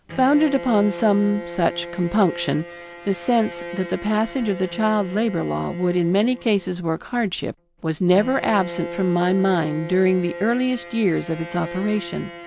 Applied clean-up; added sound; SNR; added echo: none; Bowed string instrument; 13 dB; none.